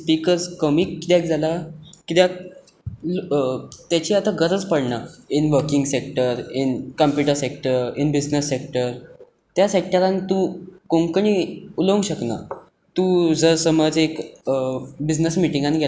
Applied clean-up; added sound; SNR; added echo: none; none; none; none.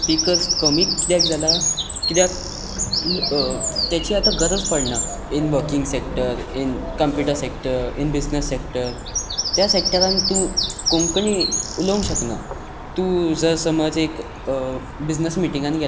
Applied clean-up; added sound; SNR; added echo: none; Bird vocalization, bird call, bird song; 2 dB; none.